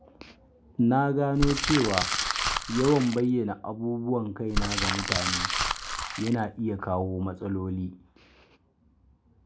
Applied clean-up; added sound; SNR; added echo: none; Crumpling, crinkling; 1 dB; none.